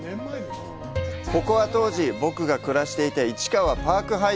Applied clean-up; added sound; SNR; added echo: none; none; none; none.